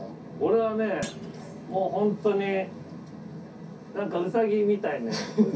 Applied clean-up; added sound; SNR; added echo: none; Thump, thud; 18 dB; reverberation time 0.3 s.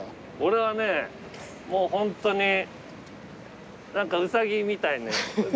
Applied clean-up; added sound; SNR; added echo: none; none; none; none.